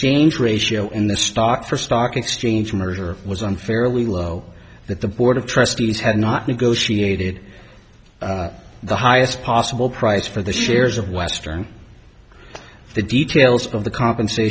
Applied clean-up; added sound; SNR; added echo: none; none; none; none.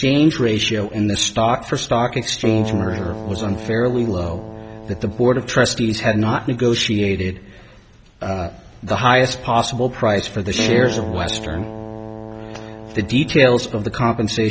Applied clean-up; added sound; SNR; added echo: none; Keyboard (musical); 10 dB; none.